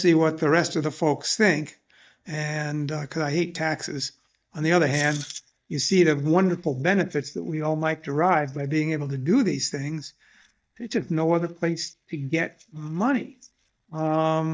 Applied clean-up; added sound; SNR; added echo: neural mask model DeepFilterNet 3.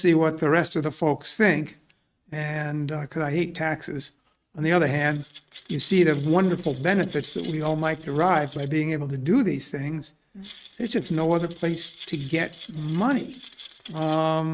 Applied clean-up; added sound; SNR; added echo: neural mask model RNNoise.